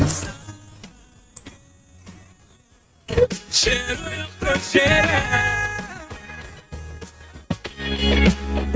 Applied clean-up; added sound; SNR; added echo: neural mask model RNNoise.